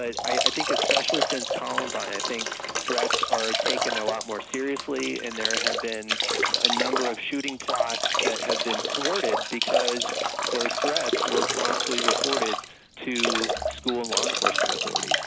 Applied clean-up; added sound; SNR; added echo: none; Drip / Trickle, dribble / Bathtub (filling or washing); -5 dB; none.